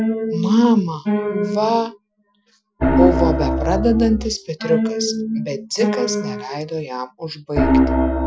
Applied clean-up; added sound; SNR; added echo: classical method Wiener filter.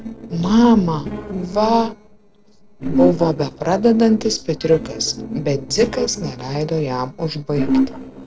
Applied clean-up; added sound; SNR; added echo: neural separator model SepFormer DNS4.